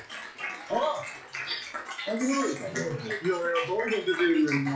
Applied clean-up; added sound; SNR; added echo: classical method WPE with log-MMSE.